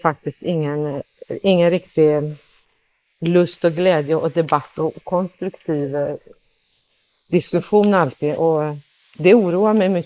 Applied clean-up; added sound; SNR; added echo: neural mask model Resemble Enhance denoiser.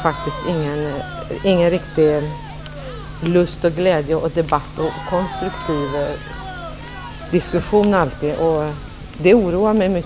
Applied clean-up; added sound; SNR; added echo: none; Crowd; 15 dB; none.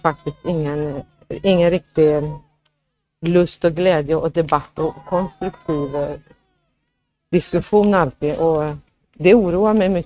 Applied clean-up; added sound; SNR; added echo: neural mask model RNNoise.